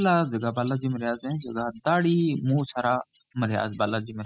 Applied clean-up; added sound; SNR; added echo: classical method spectral subtraction.